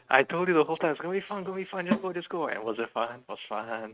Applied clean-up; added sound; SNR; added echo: neural mask model RNNoise.